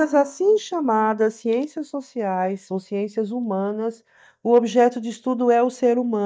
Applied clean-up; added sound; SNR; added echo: neural mask model DeepFilterNet 3.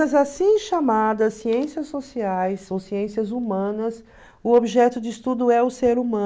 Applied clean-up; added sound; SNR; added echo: none; none; none; none.